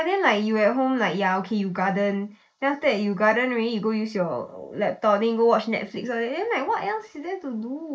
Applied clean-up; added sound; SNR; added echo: neural mask model Resemble Enhance denoiser.